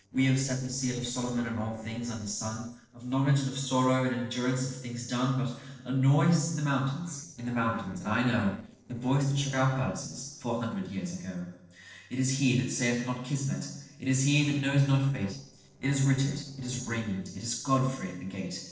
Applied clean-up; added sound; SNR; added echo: neural separator model SepFormer DNS4.